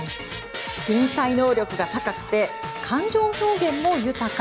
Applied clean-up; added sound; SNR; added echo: none; Wind instrument, woodwind instrument + Bowed string instrument; 15 dB; none.